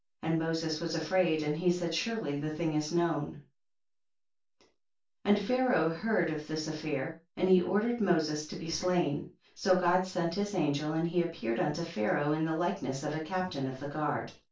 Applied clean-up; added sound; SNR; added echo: none; none; none; reverberation time 0.2 s.